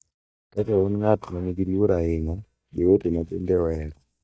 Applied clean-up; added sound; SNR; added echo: neural mask model DeepFilterNet 3.